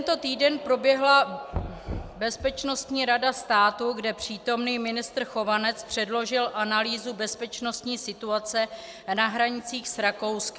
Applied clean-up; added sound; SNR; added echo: none; Knock; 13 dB; none.